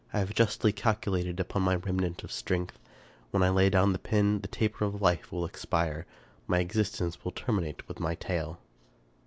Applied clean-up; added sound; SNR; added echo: none; none; none; none.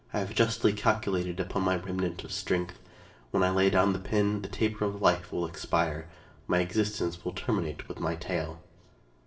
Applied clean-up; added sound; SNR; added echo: none; none; none; reverberation time 0.5 s.